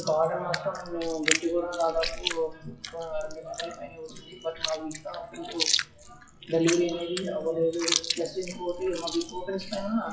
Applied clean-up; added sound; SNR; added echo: classical method WPE with log-MMSE.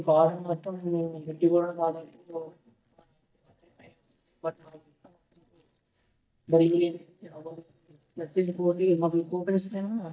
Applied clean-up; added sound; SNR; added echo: neural mask model DeepFilterNet 3.